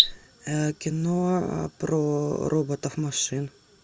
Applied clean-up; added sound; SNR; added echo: none; Cricket; 7 dB; none.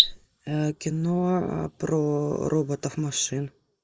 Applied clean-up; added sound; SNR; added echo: neural mask model Resemble Enhance denoiser.